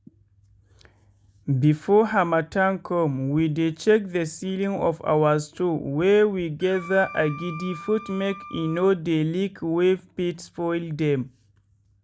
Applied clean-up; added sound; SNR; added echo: none; Wind instrument, woodwind instrument; 17 dB; none.